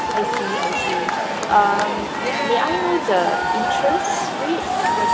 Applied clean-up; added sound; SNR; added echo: none; Crowd / Cheering; -2 dB; reverberation time 2.3 s.